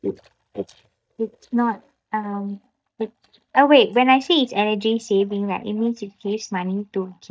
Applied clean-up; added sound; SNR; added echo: neural mask model DeepFilterNet 3.